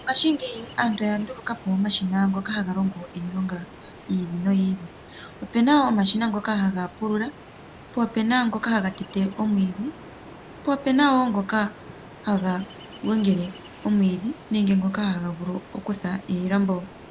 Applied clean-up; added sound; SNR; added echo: none; Ocean; 19 dB; none.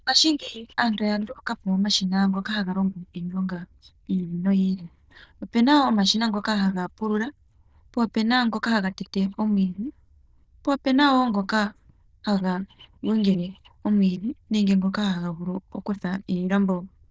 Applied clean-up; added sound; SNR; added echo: neural diffusion model UNIVERSE++.